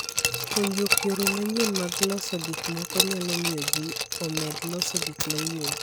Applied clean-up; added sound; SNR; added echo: none; Glass; -1 dB; none.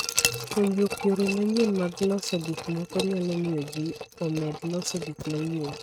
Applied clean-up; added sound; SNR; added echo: neural mask model RNNoise.